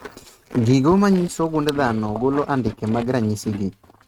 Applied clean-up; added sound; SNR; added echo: neural mask model RNNoise.